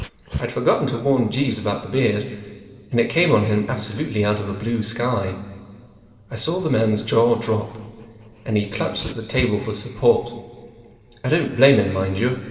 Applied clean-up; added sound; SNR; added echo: none; Dog; 19 dB; reverberation time 2.9 s.